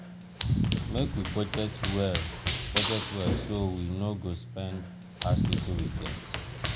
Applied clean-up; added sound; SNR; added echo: none; Run; -3 dB; none.